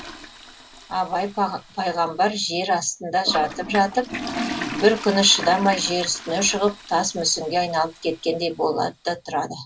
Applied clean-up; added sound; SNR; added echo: none; Toilet flush; 12 dB; reverberation time 0.2 s.